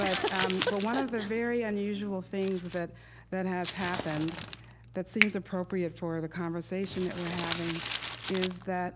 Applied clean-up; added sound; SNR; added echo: none; Finger snapping + Crumpling, crinkling; 5 dB; none.